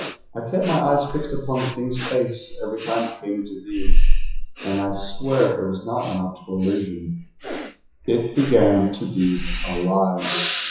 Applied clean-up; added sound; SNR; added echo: classical method WPE with log-MMSE.